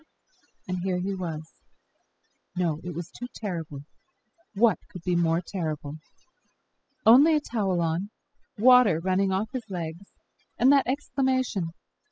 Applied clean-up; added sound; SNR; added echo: classical method spectral subtraction.